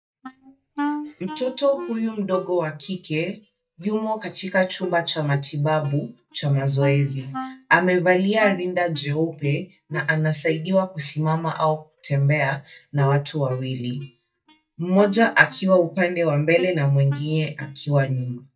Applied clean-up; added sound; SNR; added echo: neural mask model DeepFilterNet 3.